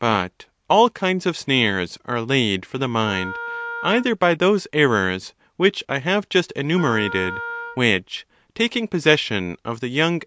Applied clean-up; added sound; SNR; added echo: none; Wind instrument, woodwind instrument; 12 dB; none.